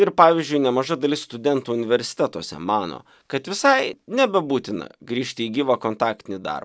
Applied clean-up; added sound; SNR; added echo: none; none; none; none.